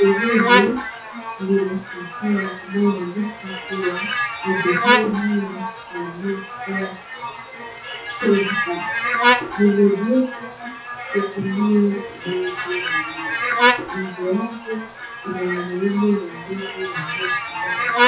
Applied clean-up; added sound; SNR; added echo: classical method WPE with log-MMSE.